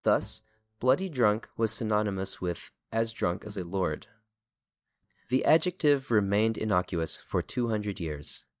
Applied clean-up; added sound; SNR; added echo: neural mask model DeepFilterNet 3.